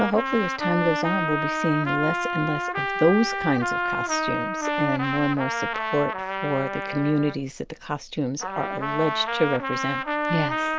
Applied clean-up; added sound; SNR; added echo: none; Trumpet; 1 dB; none.